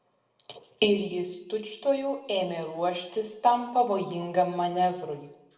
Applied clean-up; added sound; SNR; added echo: none; Tambourine; 11 dB; reverberation time 0.8 s.